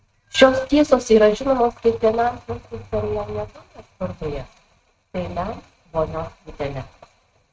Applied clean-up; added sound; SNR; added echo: neural mask model RNNoise.